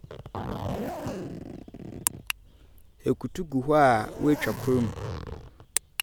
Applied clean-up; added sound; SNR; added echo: none; Zipper (clothing); 9 dB; none.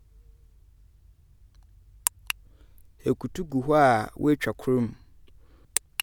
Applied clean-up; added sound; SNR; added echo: none; none; none; none.